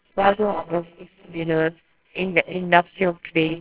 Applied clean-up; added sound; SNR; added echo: neural separator model SepFormer WHAMR!.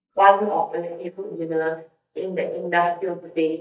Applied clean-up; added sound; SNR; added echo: neural mask model DeepFilterNet 3.